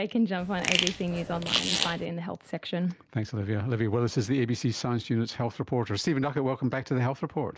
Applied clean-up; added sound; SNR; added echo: none; Fart; 1 dB; none.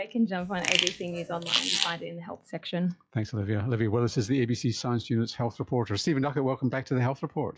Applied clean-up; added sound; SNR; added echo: classical method log-MMSE.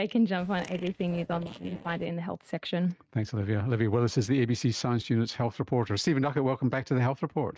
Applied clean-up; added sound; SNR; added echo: neural mask model RNNoise.